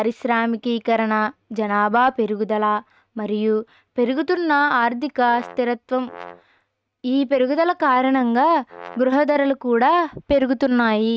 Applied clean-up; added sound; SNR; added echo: neural mask model RNNoise.